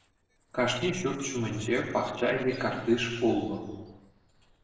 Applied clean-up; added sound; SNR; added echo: neural separator model SepFormer DNS4.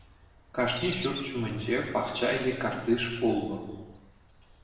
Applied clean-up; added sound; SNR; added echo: none; Bird vocalization, bird call, bird song; 12 dB; reverberation time 1.2 s.